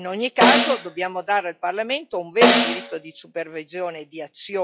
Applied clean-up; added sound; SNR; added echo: classical method log-MMSE.